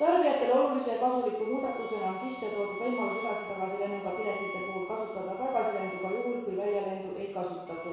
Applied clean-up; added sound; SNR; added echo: none; Bowed string instrument; 14 dB; reverberation time 1.1 s.